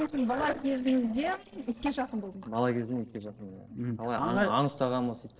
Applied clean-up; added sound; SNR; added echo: neural separator model SepFormer DNS4.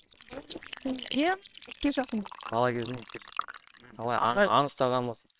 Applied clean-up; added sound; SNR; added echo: neural separator model SepFormer WHAMR!.